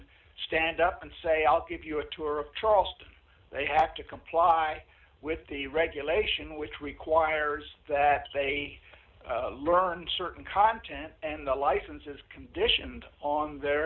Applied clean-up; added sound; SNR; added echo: none; none; none; none.